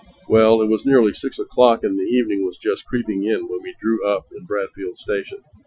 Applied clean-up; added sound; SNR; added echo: classical method Wiener filter.